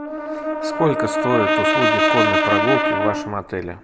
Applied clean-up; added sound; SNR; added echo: none; Brass instrument; -4 dB; none.